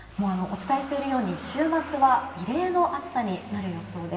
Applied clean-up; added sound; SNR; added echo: none; Engine starting / Motor vehicle (road); 16 dB; reverberation time 1.1 s.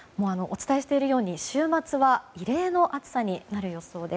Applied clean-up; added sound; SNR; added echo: none; none; none; none.